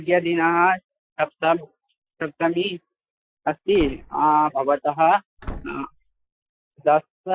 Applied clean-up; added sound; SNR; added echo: classical method Wiener filter.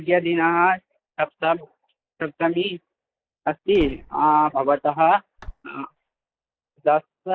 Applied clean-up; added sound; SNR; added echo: neural mask model DeepFilterNet 3.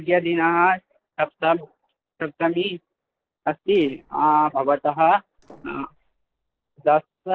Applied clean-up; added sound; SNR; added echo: neural separator model SepFormer DNS4.